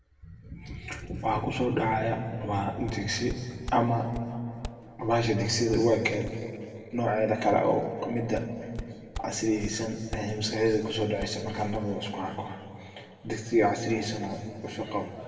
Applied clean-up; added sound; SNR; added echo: none; Walk, footsteps; 14 dB; reverberation time 2.2 s.